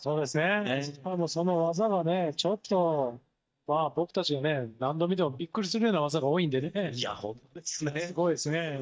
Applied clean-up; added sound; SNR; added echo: neural mask model DeepFilterNet 3.